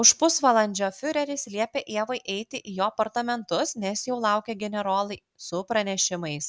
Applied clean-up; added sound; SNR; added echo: none; none; none; none.